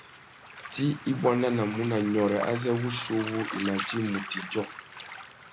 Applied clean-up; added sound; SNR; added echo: none; Waves, surf; 10 dB; none.